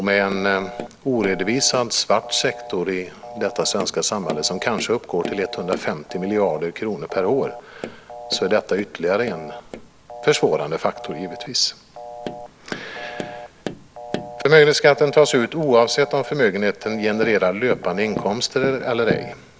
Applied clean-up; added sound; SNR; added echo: none; Tap + Telephone; 13 dB; none.